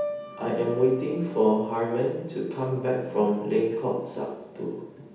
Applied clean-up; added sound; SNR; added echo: none; Piano; 14 dB; reverberation time 0.8 s.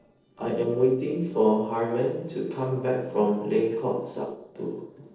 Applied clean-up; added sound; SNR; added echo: neural separator model SepFormer DNS4.